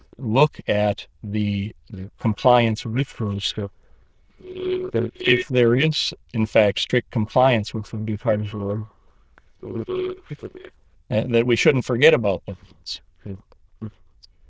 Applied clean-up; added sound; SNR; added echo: neural diffusion model UNIVERSE++.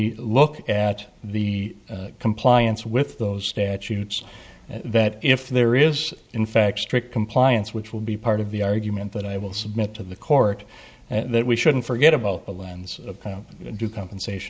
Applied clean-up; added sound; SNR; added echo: none; none; none; none.